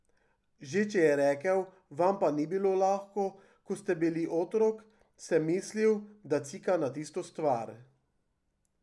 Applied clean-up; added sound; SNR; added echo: none; none; none; none.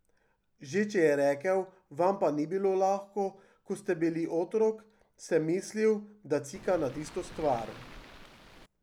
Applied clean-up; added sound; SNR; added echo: none; Waves, surf; 17 dB; none.